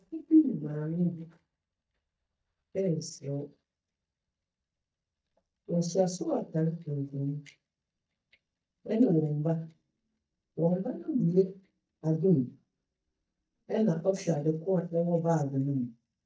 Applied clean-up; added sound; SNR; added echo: neural mask model DeepFilterNet 3.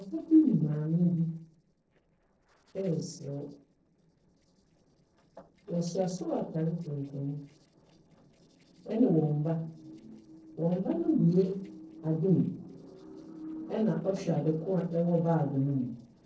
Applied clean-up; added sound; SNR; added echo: neural separator model SepFormer DNS4.